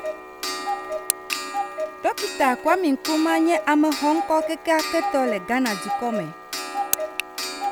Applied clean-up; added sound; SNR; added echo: none; Clock; 5 dB; none.